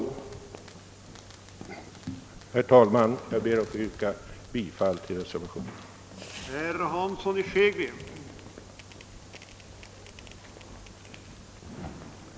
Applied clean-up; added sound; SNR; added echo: none; Fireworks; 19 dB; none.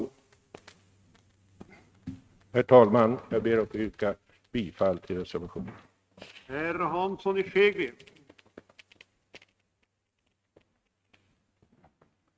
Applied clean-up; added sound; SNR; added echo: neural mask model RNNoise.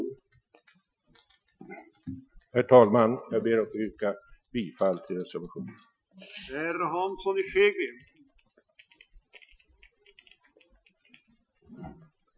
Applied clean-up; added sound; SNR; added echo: classical method Wiener filter.